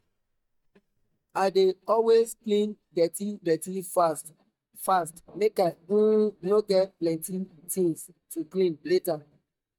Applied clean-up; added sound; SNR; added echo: neural mask model DeepFilterNet 3.